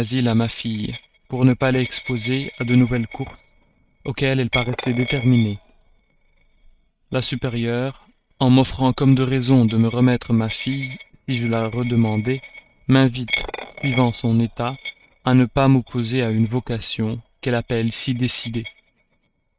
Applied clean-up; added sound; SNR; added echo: neural mask model RNNoise.